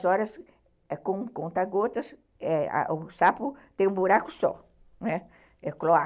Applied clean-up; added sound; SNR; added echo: none; none; none; none.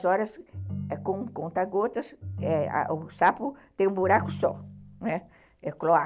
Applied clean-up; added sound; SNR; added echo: none; Ringtone; 11 dB; none.